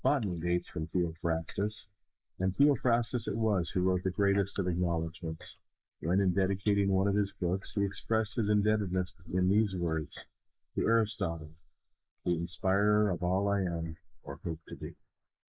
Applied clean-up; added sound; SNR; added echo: neural mask model Resemble Enhance denoiser.